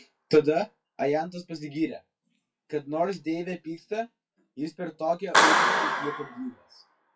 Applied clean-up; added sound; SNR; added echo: classical method WPE with log-MMSE.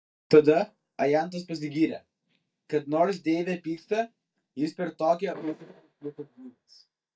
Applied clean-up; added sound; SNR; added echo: neural mask model DeepFilterNet 3.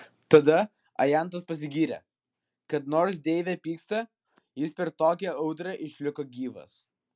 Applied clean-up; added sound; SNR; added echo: none; none; none; none.